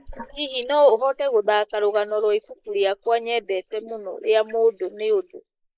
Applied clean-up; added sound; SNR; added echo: neural mask model Resemble Enhance denoiser.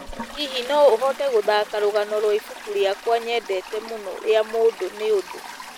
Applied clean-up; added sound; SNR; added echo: none; Toilet flush; 15 dB; none.